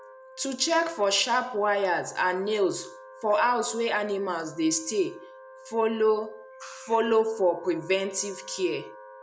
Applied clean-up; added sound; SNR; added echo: none; Wind instrument, woodwind instrument; 20 dB; none.